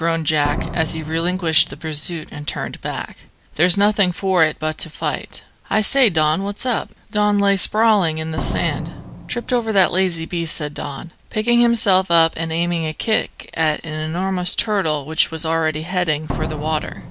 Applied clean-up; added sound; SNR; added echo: none; Slam; 13 dB; none.